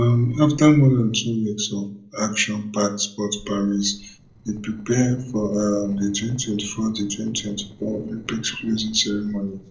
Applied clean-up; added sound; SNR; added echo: neural separator model SepFormer DNS4.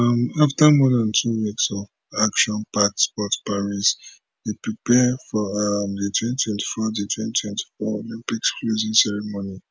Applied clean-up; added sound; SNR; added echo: none; none; none; none.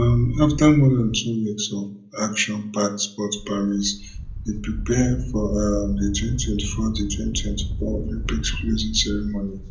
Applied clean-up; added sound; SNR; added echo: none; Wind; 6 dB; reverberation time 0.4 s.